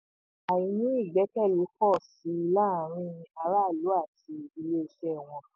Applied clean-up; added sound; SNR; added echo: none; none; none; none.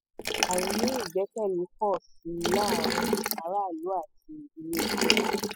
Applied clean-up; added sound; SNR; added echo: classical method spectral subtraction.